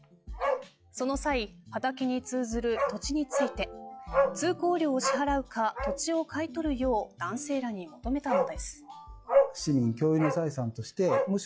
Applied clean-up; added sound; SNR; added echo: classical method log-MMSE.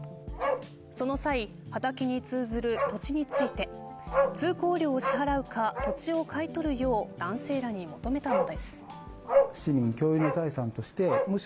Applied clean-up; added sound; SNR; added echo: none; Bark; 3 dB; none.